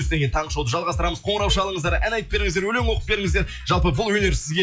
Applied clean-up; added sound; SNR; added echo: classical method log-MMSE.